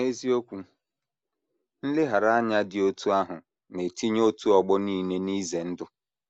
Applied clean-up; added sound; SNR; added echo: none; none; none; none.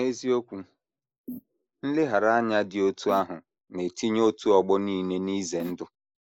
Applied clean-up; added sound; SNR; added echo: neural mask model Resemble Enhance denoiser.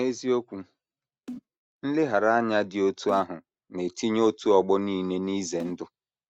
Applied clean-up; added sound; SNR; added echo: neural mask model RNNoise.